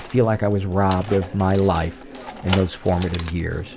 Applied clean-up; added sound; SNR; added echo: none; Keys jangling; 14 dB; none.